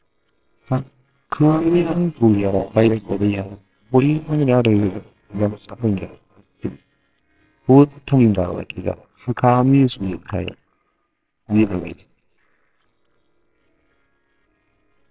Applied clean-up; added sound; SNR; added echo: neural separator model SepFormer WHAMR!.